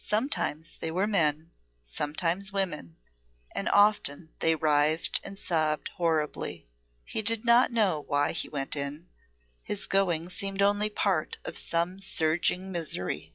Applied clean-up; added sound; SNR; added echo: classical method log-MMSE.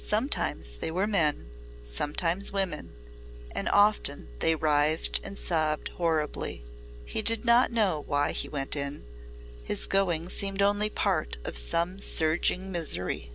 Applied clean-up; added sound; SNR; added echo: none; Engine; 12 dB; none.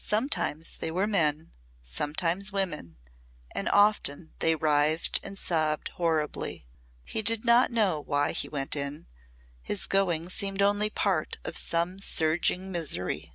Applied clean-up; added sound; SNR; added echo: none; none; none; none.